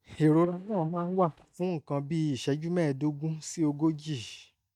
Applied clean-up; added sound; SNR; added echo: neural mask model DeepFilterNet 3.